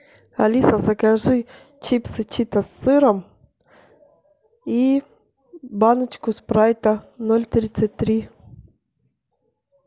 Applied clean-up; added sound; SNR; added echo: none; none; none; none.